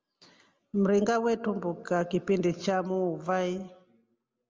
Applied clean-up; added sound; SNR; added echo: none; none; none; none.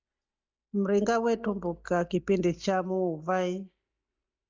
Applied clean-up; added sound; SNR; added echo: neural mask model DeepFilterNet 3.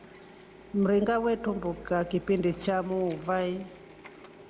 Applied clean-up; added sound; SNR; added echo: none; Printer; 19 dB; none.